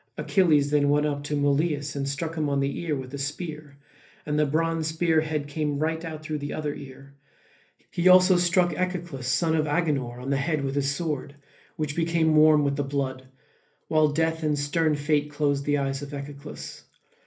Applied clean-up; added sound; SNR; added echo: none; none; none; reverberation time 0.3 s.